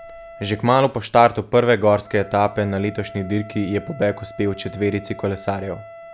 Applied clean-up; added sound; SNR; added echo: none; Wind instrument, woodwind instrument; 19 dB; none.